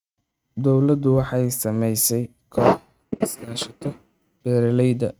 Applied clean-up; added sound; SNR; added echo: neural mask model RNNoise.